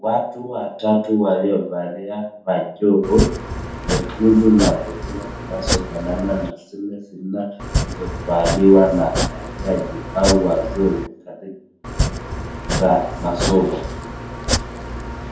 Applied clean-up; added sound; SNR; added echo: none; Domestic sounds, home sounds; 4 dB; reverberation time 0.6 s.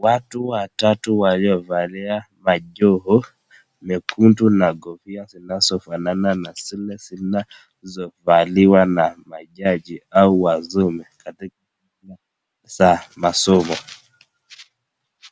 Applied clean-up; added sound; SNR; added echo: none; none; none; none.